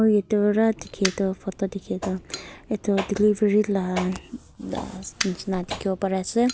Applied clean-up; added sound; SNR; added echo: none; Fire; 16 dB; none.